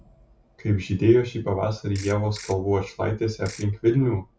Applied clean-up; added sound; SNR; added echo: none; Ratchet, pawl / Percussion; 18 dB; none.